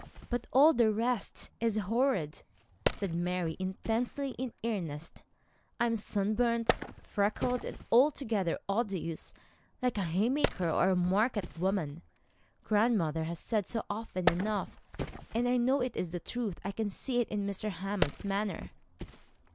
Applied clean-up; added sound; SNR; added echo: none; Wood; 10 dB; none.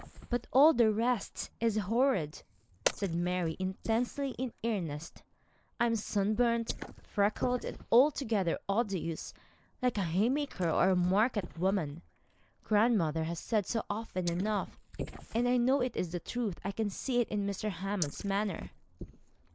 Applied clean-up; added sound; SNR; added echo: neural mask model Resemble Enhance denoiser.